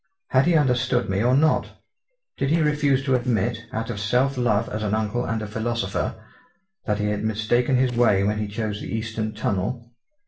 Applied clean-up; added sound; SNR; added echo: neural separator model SepFormer DNS4.